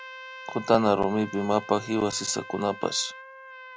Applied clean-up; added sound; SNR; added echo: none; Trumpet; 15 dB; none.